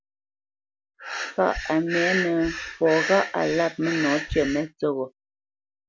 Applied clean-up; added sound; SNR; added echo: none; Breathing; 7 dB; none.